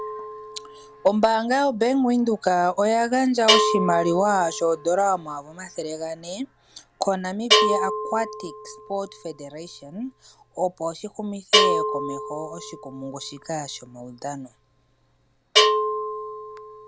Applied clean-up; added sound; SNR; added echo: none; Bell; 2 dB; none.